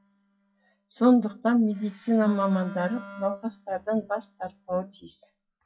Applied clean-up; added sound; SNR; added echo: classical method WPE with log-MMSE.